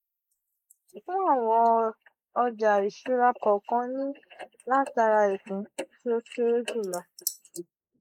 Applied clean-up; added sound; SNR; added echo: neural mask model Resemble Enhance denoiser.